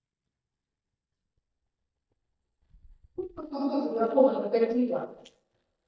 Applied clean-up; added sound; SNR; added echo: neural mask model DeepFilterNet 3.